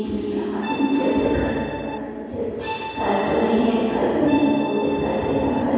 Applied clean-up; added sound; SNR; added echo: none; Accordion; 10 dB; reverberation time 2.2 s.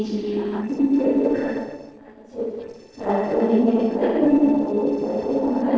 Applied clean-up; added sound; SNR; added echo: neural separator model SepFormer DNS4.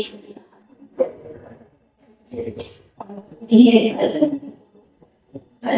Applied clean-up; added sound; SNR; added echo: neural mask model DeepFilterNet 3.